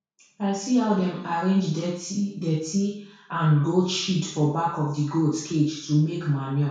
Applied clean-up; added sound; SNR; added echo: none; none; none; reverberation time 0.6 s.